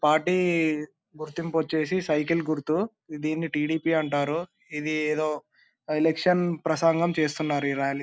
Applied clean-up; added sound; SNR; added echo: none; none; none; none.